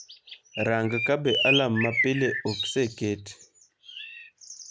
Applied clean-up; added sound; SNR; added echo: none; Bird; 3 dB; none.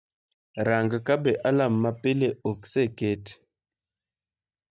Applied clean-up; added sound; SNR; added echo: neural mask model DeepFilterNet 3.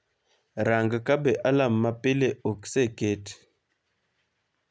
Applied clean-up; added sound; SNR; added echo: none; none; none; none.